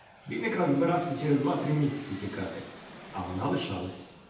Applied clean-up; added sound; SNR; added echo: none; Aircraft; 18 dB; reverberation time 0.8 s.